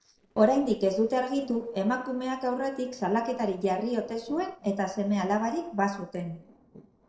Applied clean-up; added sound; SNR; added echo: neural separator model SepFormer DNS4.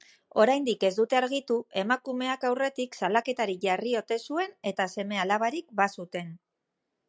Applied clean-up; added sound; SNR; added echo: none; none; none; none.